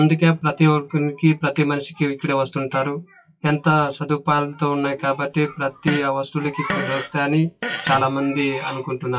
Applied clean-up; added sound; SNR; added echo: classical method WPE with log-MMSE.